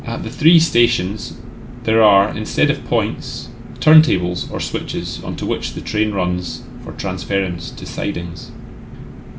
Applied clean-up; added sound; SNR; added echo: none; Engine; 13 dB; none.